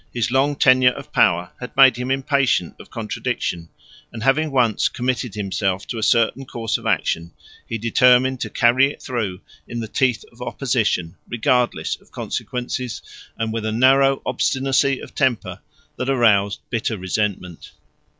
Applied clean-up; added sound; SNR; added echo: none; none; none; none.